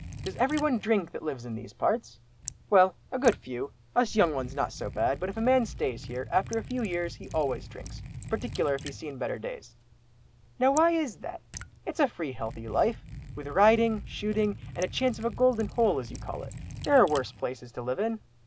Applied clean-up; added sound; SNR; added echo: none; Liquid; 14 dB; none.